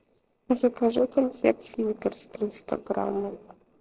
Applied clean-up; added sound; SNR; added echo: neural separator model SepFormer DNS4.